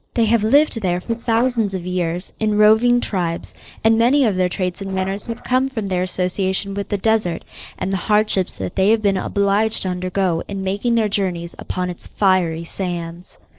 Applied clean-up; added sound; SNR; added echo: neural separator model SepFormer DNS4.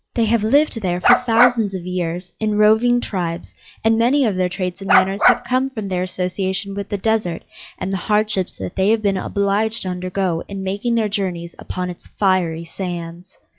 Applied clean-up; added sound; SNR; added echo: classical method log-MMSE.